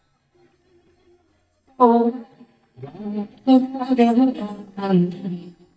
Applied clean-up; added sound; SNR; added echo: neural mask model DeepFilterNet 3.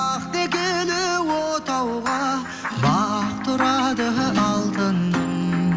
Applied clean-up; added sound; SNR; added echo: none; none; none; none.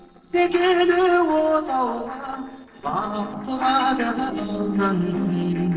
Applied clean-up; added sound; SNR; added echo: neural separator model SepFormer DNS4.